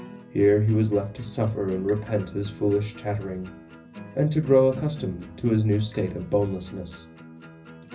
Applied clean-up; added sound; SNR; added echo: none; Acoustic guitar; 18 dB; reverberation time 0.4 s.